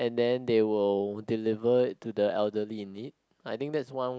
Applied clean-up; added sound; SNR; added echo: none; none; none; none.